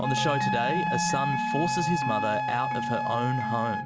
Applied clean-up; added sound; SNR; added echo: none; Wind instrument, woodwind instrument; 0 dB; none.